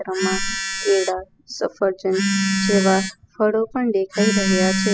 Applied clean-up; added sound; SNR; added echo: classical method spectral subtraction.